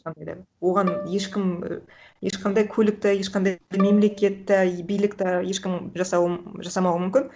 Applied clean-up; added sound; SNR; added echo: none; Bowed string instrument; 16 dB; none.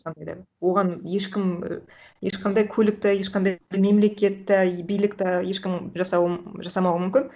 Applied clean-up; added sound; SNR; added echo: neural mask model Resemble Enhance denoiser.